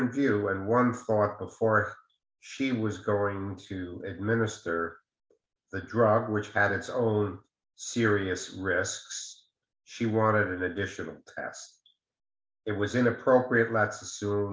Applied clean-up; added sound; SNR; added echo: none; none; none; none.